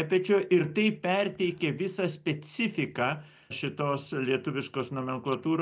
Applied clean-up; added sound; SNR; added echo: none; none; none; none.